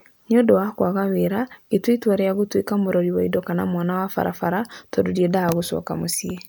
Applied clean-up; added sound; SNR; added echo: none; none; none; none.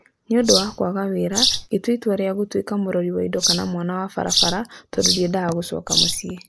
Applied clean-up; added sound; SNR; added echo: neural mask model Resemble Enhance denoiser.